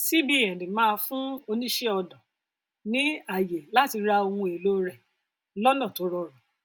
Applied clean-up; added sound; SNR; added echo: none; none; none; none.